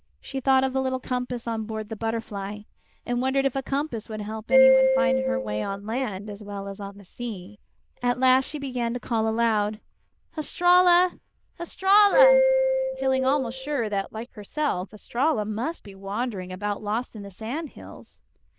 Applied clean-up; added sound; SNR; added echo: neural diffusion model UNIVERSE++.